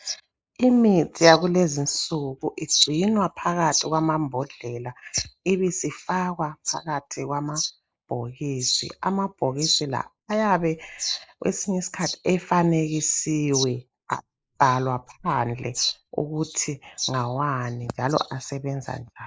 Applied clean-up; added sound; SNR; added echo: neural mask model Resemble Enhance denoiser.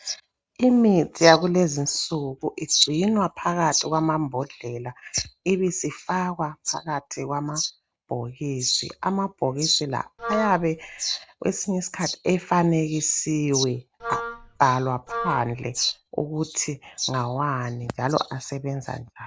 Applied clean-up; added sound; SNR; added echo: none; Wind instrument, woodwind instrument; 9 dB; none.